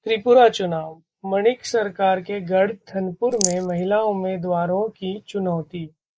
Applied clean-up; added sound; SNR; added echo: neural mask model Resemble Enhance denoiser.